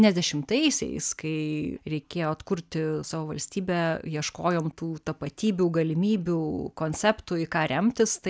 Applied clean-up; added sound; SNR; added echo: none; none; none; none.